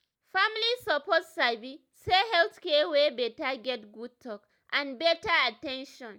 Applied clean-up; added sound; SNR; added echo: none; none; none; none.